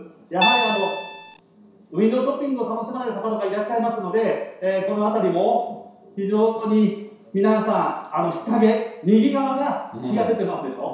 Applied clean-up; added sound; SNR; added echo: none; Guitar; 0 dB; reverberation time 0.7 s.